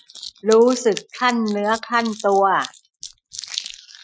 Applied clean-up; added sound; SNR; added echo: classical method Wiener filter.